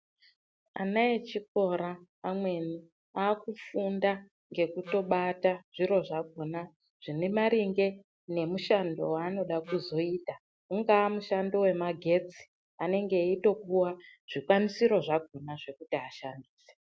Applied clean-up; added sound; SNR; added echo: neural mask model RNNoise.